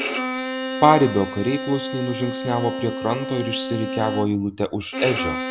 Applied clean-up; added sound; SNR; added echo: none; Bowed string instrument; 5 dB; none.